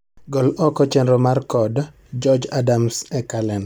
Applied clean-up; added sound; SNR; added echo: none; none; none; none.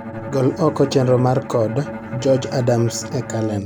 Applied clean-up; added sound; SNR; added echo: none; Bowed string instrument; 10 dB; none.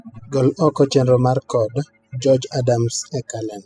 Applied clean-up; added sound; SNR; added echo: classical method spectral subtraction.